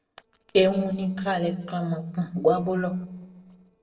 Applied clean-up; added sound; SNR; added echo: neural separator model SepFormer DNS4.